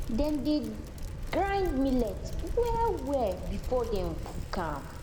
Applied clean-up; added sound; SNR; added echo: none; Bicycle; 4 dB; none.